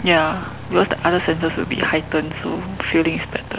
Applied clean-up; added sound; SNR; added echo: none; Aircraft; 13 dB; none.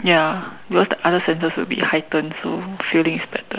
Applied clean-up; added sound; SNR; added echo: none; none; none; none.